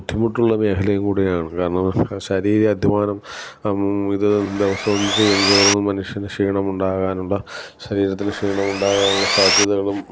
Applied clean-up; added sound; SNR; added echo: none; Sawing; 1 dB; none.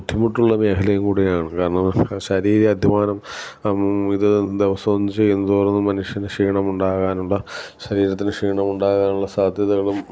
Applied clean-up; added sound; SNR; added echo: none; none; none; none.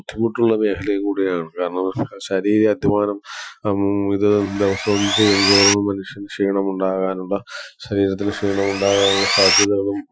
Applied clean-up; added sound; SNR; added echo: classical method Wiener filter.